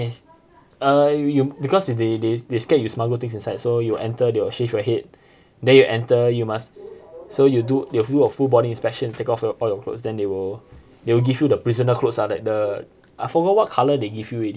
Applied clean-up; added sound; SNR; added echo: none; none; none; none.